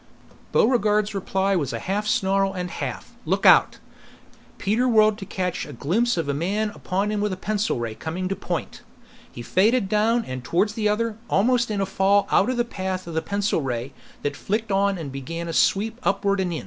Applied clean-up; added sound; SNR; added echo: none; none; none; none.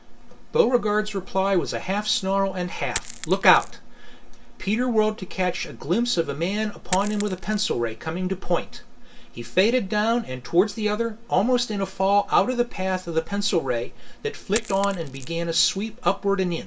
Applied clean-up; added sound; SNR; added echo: none; Coin (dropping); 17 dB; reverberation time 0.2 s.